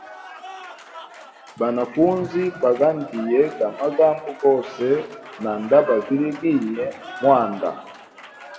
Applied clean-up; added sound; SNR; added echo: none; Applause / Cheering; 17 dB; reverberation time 1.3 s.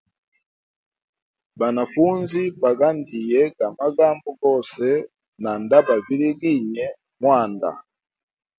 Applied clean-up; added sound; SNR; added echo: none; none; none; none.